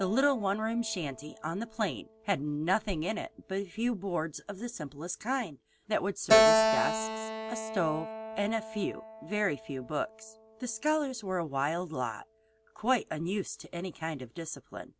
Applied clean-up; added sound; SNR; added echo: none; Keyboard (musical); 2 dB; none.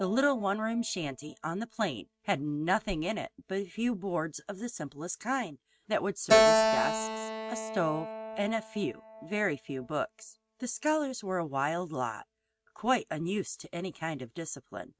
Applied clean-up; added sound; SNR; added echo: neural mask model RNNoise.